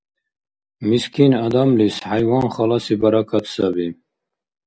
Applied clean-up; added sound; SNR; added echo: none; none; none; none.